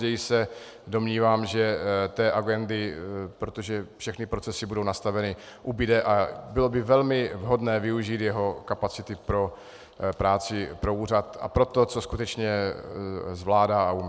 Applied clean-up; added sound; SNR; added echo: none; none; none; none.